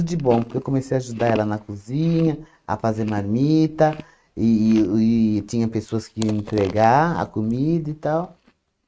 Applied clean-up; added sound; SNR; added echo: neural mask model RNNoise.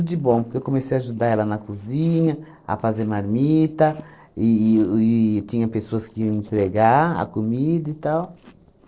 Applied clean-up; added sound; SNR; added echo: neural separator model SepFormer DNS4.